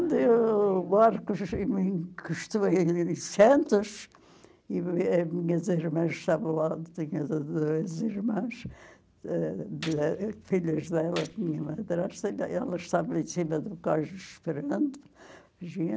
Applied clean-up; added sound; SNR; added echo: none; Gunshot, gunfire; 20 dB; none.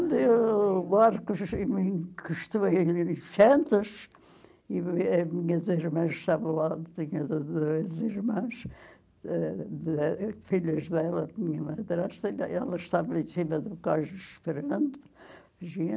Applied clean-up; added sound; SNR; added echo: none; none; none; none.